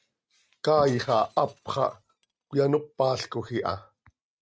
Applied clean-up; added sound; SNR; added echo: neural mask model RNNoise.